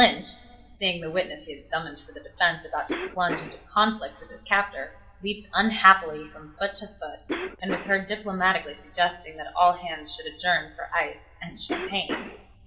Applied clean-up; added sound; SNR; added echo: none; Cough; 14 dB; reverberation time 1.6 s.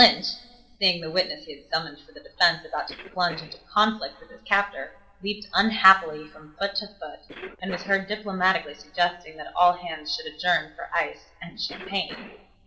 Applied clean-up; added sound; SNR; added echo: neural separator model SepFormer DNS4.